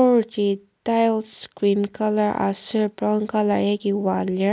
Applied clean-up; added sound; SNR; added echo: none; none; none; none.